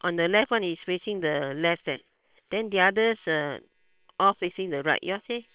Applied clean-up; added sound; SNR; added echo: neural separator model SepFormer WHAM!.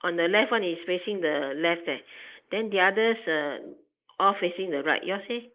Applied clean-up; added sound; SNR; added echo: neural mask model Resemble Enhance denoiser.